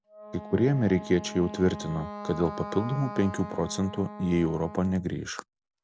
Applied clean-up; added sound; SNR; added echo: none; Wind instrument, woodwind instrument; 13 dB; none.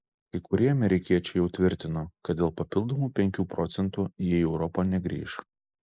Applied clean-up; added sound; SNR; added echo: neural mask model Resemble Enhance denoiser.